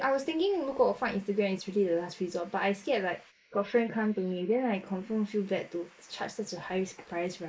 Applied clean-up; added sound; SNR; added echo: neural mask model Resemble Enhance denoiser.